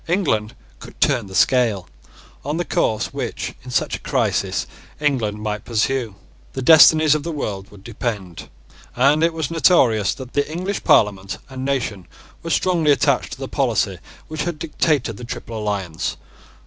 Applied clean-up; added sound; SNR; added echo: none; none; none; none.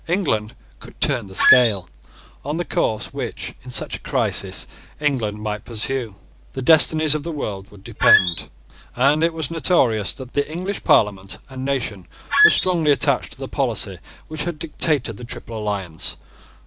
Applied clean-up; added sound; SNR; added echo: none; Squeak; -4 dB; none.